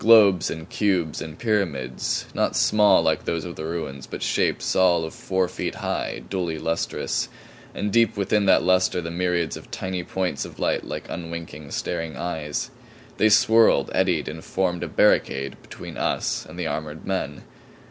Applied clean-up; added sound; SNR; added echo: none; none; none; none.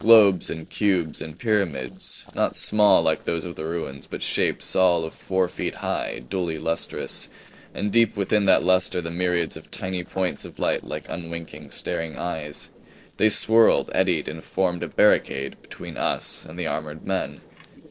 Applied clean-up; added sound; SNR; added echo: neural separator model SepFormer DNS4.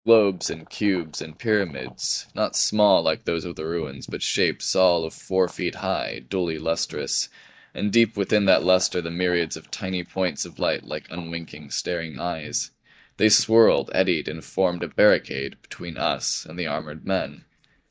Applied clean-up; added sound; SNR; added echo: neural mask model DeepFilterNet 3.